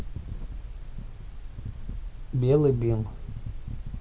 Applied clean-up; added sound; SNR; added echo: none; none; none; none.